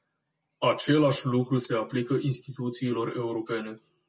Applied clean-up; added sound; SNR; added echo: none; none; none; none.